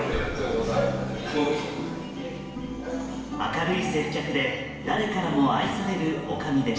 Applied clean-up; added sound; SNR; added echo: none; Boom; 14 dB; reverberation time 1.1 s.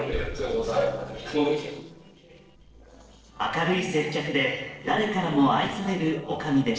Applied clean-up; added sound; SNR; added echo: neural separator model SepFormer DNS4.